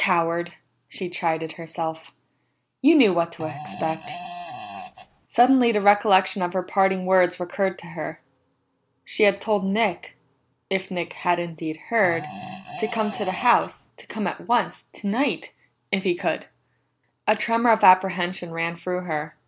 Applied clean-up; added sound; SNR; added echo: none; Fart; 11 dB; none.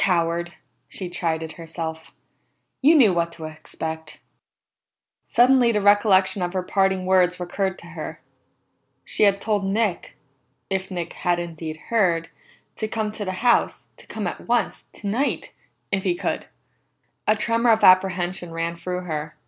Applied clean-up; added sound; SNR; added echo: none; none; none; none.